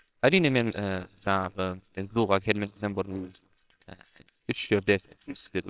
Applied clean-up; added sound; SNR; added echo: neural separator model SepFormer WHAMR!.